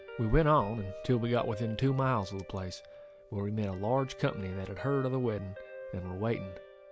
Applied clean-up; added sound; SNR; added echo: none; Guitar; 15 dB; none.